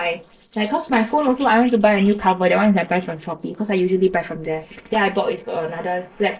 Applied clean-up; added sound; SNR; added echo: neural separator model SepFormer DNS4.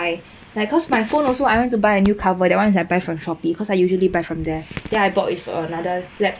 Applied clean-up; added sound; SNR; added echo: none; none; none; none.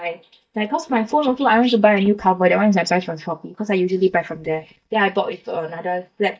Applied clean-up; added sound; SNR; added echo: neural mask model DeepFilterNet 3.